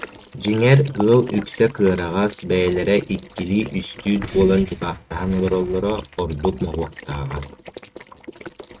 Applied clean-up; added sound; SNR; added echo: neural mask model RNNoise.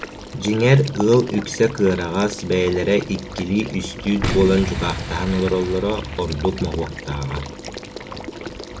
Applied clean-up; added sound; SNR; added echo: none; Boom + Water / Liquid; 9 dB; none.